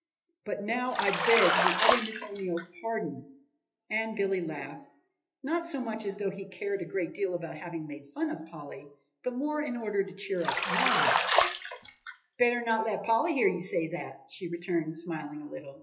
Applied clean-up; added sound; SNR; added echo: classical method WPE with log-MMSE.